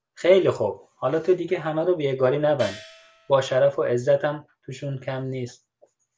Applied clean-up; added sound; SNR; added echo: none; Gong; 20 dB; none.